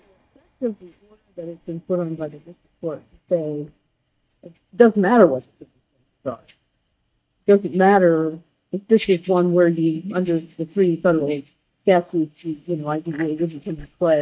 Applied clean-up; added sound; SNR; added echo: neural mask model DeepFilterNet 3.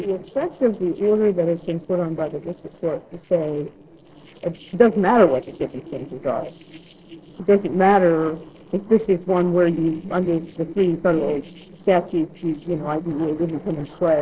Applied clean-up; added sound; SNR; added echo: neural separator model SepFormer DNS4.